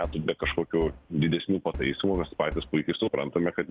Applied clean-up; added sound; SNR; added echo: none; Knock; 12 dB; none.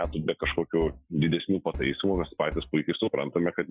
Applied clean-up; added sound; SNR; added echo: classical method Wiener filter.